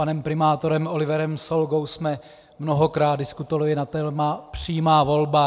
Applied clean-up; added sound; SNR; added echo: none; none; none; none.